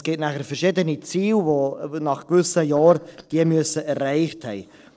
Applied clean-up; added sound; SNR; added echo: neural separator model SepFormer DNS4.